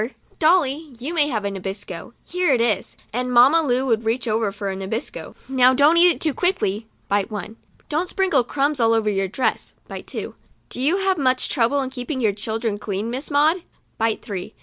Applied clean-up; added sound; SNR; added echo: none; none; none; none.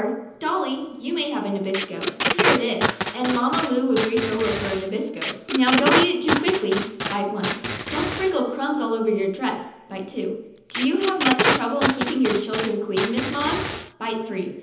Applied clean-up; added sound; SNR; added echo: none; Packing tape, duct tape; 2 dB; reverberation time 0.9 s.